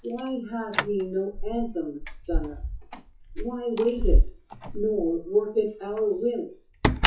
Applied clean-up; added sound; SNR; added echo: classical method WPE with log-MMSE.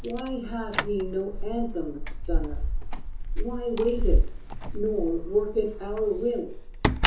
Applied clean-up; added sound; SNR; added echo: none; Keys jangling; -3 dB; reverberation time 0.8 s.